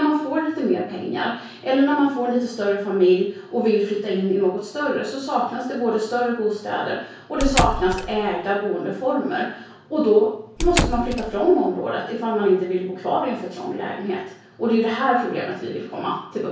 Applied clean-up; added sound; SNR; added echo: none; Squeak / Slam / Wood; 2 dB; reverberation time 0.6 s.